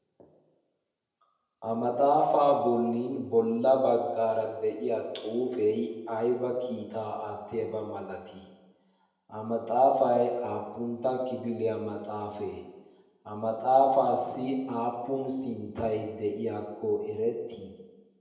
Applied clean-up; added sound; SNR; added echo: none; none; none; reverberation time 0.9 s.